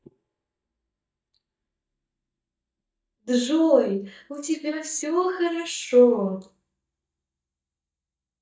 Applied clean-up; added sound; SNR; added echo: neural mask model DeepFilterNet 3.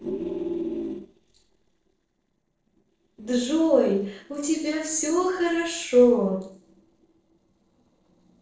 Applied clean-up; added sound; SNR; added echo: neural separator model SepFormer DNS4.